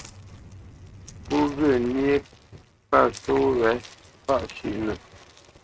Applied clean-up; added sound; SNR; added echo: neural mask model RNNoise.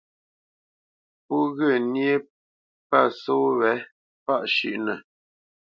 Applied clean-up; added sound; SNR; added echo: none; none; none; none.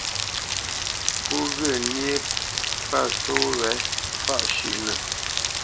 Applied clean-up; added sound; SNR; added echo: none; Rain; -3 dB; none.